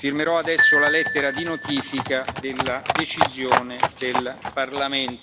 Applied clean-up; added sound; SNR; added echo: none; Glockenspiel + Livestock, farm animals, working animals; -1 dB; none.